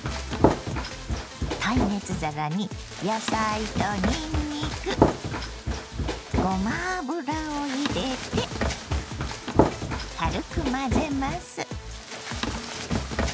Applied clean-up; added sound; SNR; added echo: none; Run; -2 dB; none.